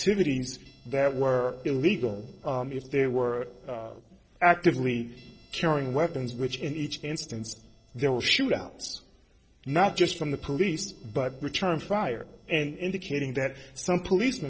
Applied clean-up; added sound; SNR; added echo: neural separator model SepFormer DNS4.